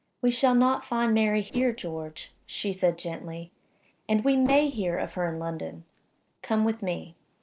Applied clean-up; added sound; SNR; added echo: neural separator model SepFormer DNS4.